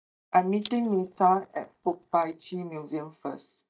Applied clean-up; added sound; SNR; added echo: neural mask model DeepFilterNet 3.